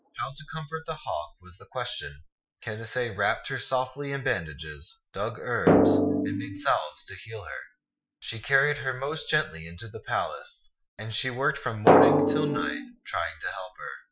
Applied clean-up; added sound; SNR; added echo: classical method Wiener filter.